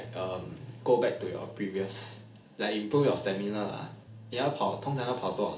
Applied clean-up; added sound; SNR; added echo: none; Bass guitar; 17 dB; reverberation time 0.4 s.